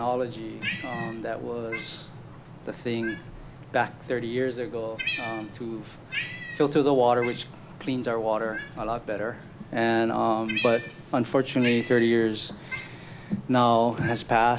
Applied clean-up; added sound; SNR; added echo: none; Cat; 13 dB; none.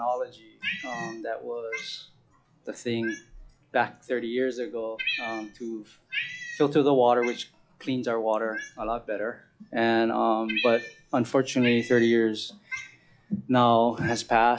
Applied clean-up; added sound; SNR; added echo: classical method log-MMSE.